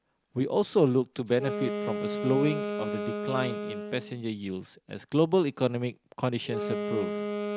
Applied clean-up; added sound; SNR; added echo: none; Wind instrument, woodwind instrument; 6 dB; none.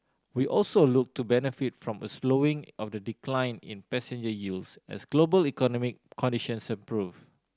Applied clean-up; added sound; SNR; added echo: none; none; none; none.